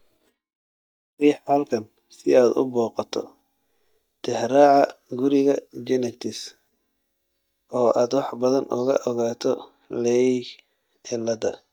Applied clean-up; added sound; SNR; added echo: neural mask model DeepFilterNet 3.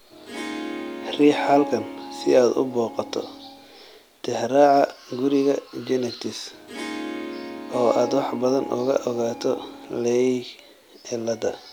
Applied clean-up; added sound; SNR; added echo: none; Harp; 10 dB; none.